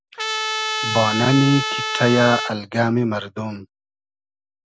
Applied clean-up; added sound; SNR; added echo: none; Trumpet; 3 dB; none.